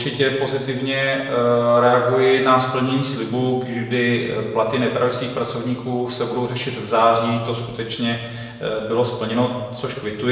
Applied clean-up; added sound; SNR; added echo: none; none; none; reverberation time 1.2 s.